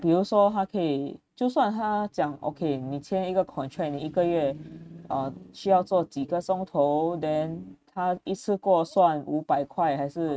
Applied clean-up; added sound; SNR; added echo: neural mask model RNNoise.